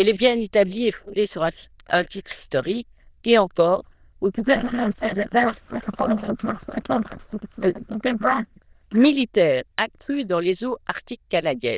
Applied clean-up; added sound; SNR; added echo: neural diffusion model UNIVERSE++.